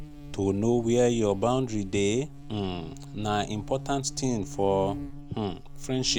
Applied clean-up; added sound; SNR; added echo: none; Buzz; 11 dB; none.